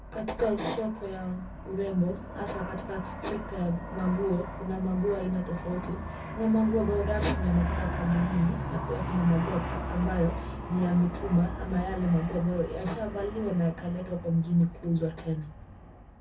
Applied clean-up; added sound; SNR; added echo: none; Aircraft; 7 dB; reverberation time 0.3 s.